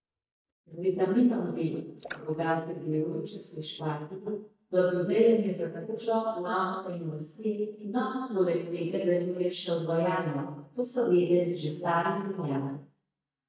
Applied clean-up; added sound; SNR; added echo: neural mask model DeepFilterNet 3.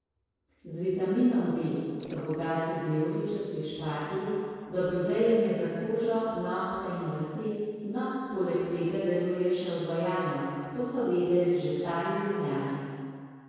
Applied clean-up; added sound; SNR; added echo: neural separator model SepFormer DNS4.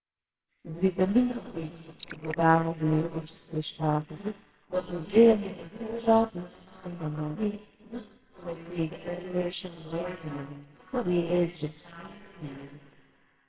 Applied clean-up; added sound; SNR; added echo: neural separator model SepFormer WHAMR!.